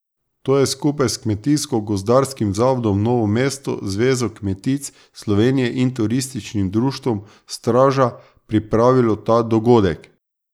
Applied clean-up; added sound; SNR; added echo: none; none; none; none.